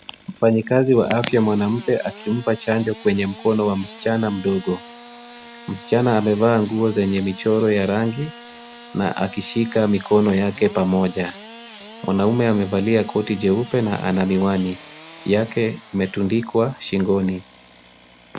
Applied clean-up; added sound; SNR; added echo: none; Engine starting / Sawing; 19 dB; none.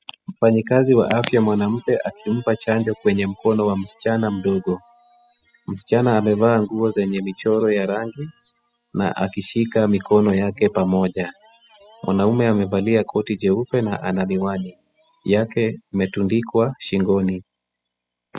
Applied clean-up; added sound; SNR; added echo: classical method spectral subtraction.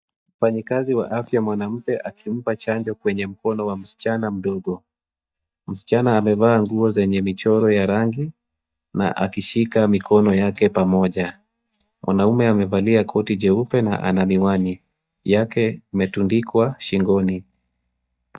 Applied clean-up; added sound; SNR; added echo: neural mask model DeepFilterNet 3.